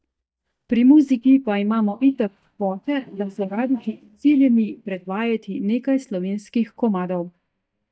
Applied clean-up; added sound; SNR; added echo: neural mask model DeepFilterNet 3.